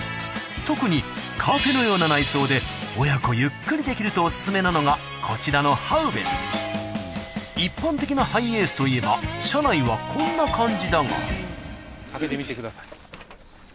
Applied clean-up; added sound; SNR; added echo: none; Doorbell; 12 dB; none.